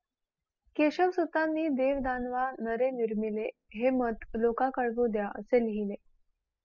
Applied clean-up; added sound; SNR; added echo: classical method spectral subtraction.